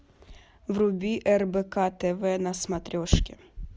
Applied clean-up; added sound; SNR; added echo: none; none; none; none.